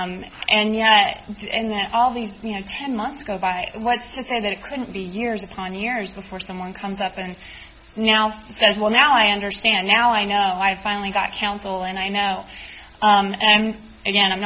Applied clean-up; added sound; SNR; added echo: none; none; none; none.